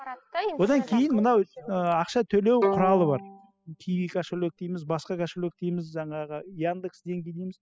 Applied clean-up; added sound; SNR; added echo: classical method spectral subtraction.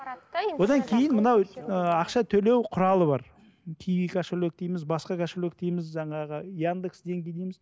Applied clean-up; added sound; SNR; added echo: none; none; none; none.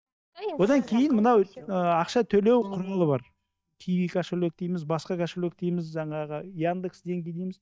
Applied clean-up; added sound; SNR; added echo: neural mask model DeepFilterNet 3.